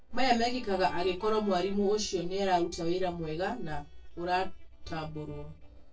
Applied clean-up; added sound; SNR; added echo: neural separator model SepFormer DNS4.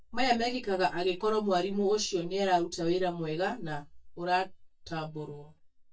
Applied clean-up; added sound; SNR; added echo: neural mask model DeepFilterNet 3.